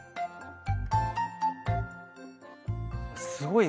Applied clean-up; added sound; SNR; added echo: none; none; none; none.